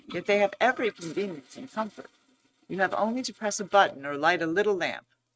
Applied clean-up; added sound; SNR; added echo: neural mask model RNNoise.